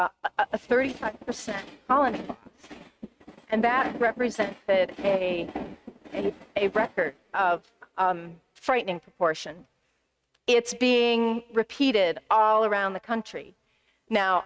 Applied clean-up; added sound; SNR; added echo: neural mask model RNNoise.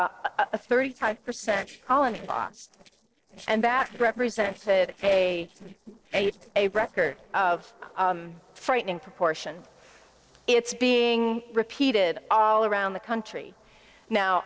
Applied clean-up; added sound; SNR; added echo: neural separator model SepFormer DNS4.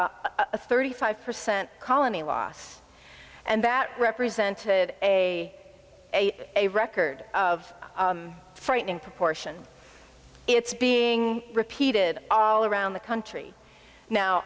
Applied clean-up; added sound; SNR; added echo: none; none; none; none.